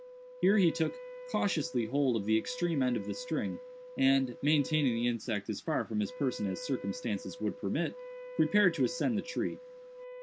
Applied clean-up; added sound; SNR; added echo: none; Wind instrument, woodwind instrument; 15 dB; none.